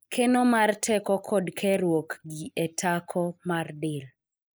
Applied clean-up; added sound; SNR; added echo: neural mask model Resemble Enhance denoiser.